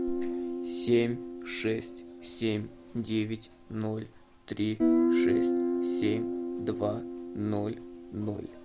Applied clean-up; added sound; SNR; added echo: none; Guitar; -1 dB; none.